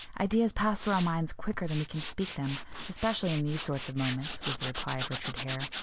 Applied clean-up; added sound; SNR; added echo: none; Tools; 8 dB; none.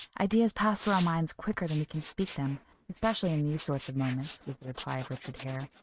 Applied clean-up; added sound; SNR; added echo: neural mask model RNNoise.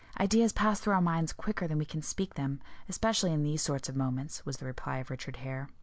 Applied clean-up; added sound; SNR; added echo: none; none; none; none.